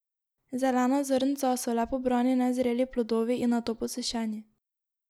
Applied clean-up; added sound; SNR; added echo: none; none; none; none.